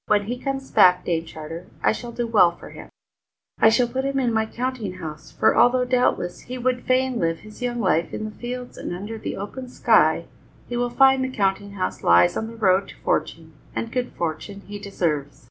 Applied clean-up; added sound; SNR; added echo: none; none; none; none.